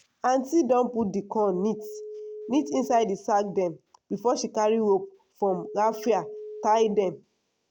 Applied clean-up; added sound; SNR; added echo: none; Telephone; 16 dB; none.